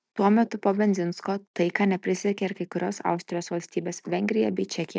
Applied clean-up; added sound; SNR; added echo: none; none; none; none.